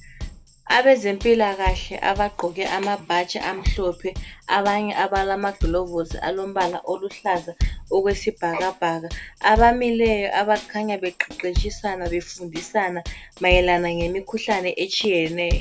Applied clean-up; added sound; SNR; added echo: none; Drum kit; 9 dB; none.